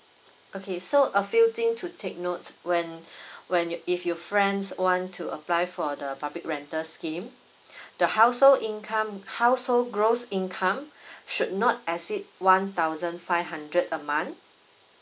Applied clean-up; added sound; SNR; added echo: none; none; none; none.